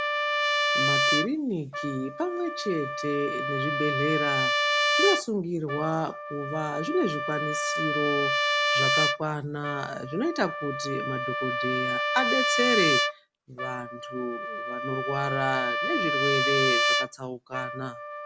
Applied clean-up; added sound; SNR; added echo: none; Trumpet; -3 dB; none.